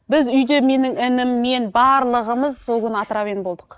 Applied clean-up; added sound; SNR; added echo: neural mask model Resemble Enhance denoiser.